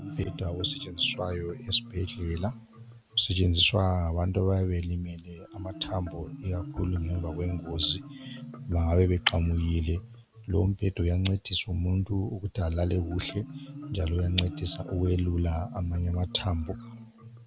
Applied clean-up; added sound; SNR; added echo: none; Marimba, xylophone; 14 dB; none.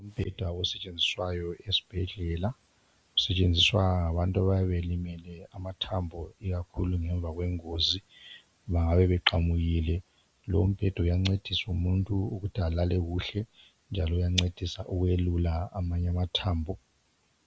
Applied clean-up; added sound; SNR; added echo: none; none; none; none.